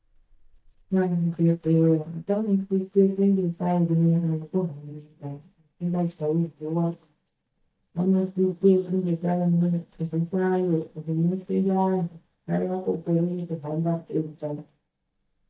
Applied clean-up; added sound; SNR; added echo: neural mask model DeepFilterNet 3.